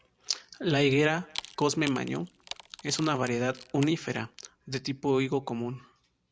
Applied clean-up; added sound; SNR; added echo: none; Wood; 15 dB; none.